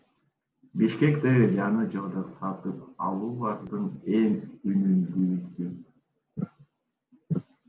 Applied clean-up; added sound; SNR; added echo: none; none; none; none.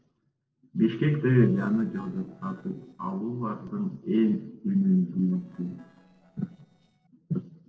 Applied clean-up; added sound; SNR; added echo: neural separator model SepFormer DNS4.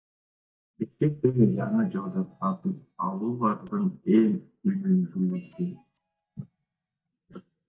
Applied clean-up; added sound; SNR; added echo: neural mask model DeepFilterNet 3.